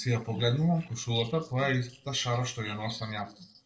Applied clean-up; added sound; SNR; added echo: neural separator model SepFormer DNS4.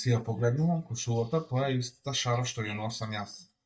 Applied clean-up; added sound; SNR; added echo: neural mask model DeepFilterNet 3.